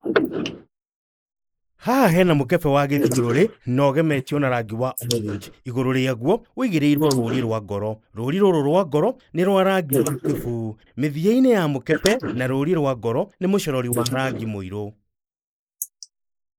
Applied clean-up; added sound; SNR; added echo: neural mask model Resemble Enhance denoiser.